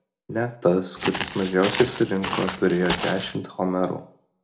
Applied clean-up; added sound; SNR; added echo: none; Walk, footsteps; 5 dB; reverberation time 0.3 s.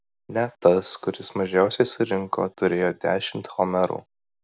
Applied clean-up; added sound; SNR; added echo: none; none; none; none.